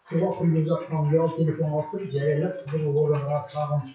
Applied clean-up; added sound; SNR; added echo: classical method WPE with log-MMSE.